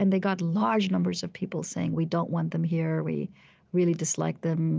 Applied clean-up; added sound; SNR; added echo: none; none; none; none.